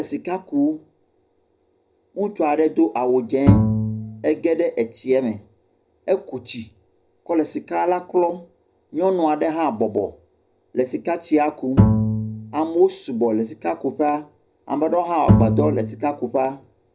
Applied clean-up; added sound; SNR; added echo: none; Bowed string instrument; -2 dB; reverberation time 0.4 s.